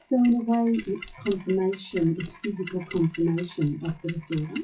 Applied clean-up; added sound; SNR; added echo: classical method WPE with log-MMSE.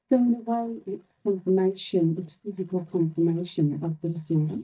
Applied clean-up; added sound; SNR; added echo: neural mask model DeepFilterNet 3.